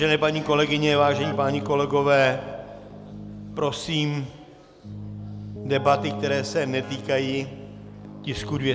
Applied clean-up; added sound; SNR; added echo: none; Keyboard (musical); 12 dB; none.